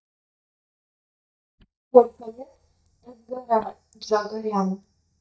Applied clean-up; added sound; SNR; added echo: neural mask model DeepFilterNet 3.